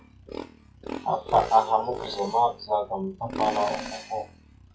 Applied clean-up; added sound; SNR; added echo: classical method WPE with log-MMSE.